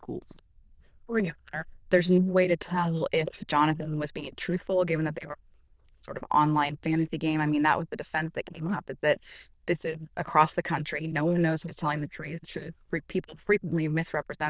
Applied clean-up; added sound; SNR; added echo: neural diffusion model UNIVERSE++.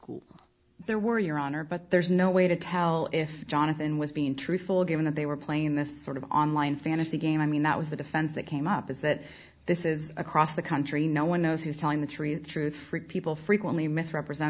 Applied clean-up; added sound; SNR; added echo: none; none; none; none.